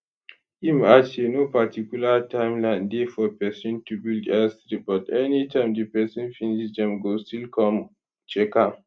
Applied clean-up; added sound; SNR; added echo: none; none; none; none.